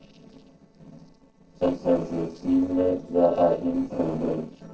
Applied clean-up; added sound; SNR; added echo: neural separator model SepFormer DNS4.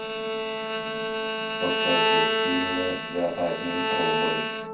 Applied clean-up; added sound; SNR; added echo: none; Bowed string instrument; -5 dB; reverberation time 0.6 s.